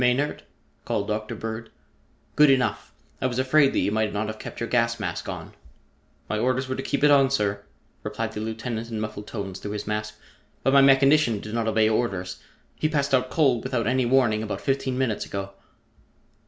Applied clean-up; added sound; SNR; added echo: none; none; none; none.